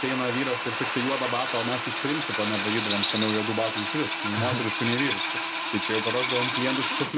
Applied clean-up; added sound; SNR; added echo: none; Drill; 0 dB; none.